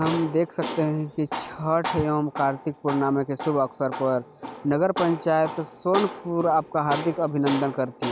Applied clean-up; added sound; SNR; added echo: none; Tools; 10 dB; none.